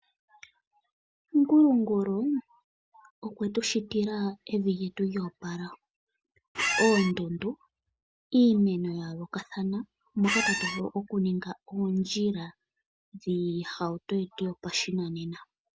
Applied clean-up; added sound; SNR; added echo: none; Squeak; -1 dB; none.